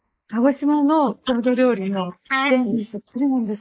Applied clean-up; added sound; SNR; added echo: neural mask model Resemble Enhance denoiser.